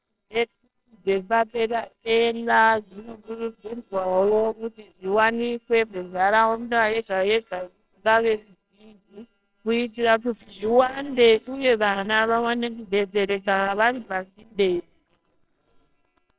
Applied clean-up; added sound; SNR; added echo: neural separator model SepFormer WHAMR!.